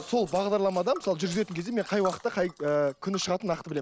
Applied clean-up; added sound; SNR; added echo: none; Tick; 18 dB; none.